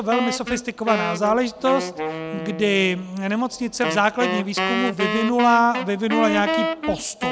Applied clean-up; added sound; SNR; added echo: none; Wind instrument, woodwind instrument; 5 dB; none.